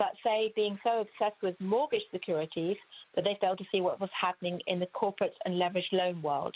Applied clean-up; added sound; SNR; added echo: none; none; none; none.